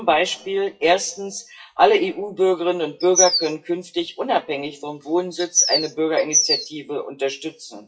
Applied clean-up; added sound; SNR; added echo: classical method WPE with log-MMSE.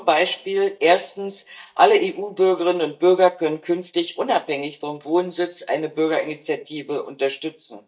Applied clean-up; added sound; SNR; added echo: neural mask model DeepFilterNet 3.